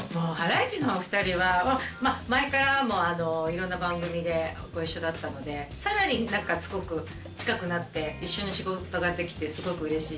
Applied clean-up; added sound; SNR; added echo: none; none; none; none.